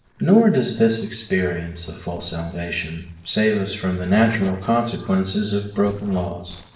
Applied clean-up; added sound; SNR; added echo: neural separator model SepFormer DNS4.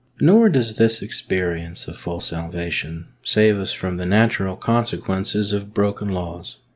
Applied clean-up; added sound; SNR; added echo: none; none; none; none.